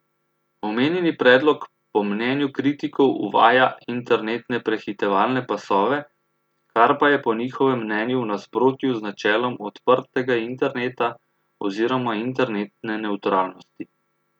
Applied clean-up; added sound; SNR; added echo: none; none; none; none.